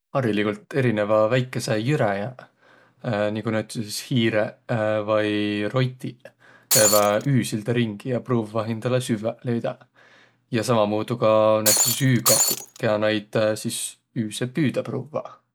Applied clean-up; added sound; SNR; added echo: none; Shatter; -2 dB; none.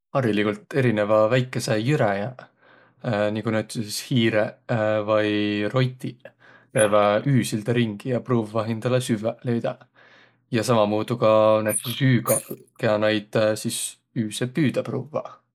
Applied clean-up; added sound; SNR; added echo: neural mask model Resemble Enhance denoiser.